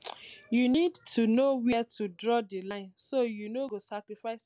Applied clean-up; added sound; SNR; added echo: none; none; none; none.